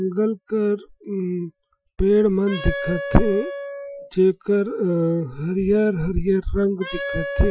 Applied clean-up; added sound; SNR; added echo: classical method Wiener filter.